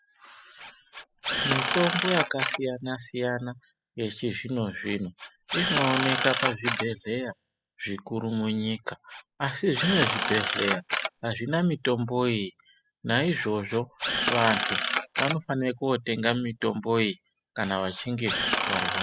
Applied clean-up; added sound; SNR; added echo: classical method spectral subtraction.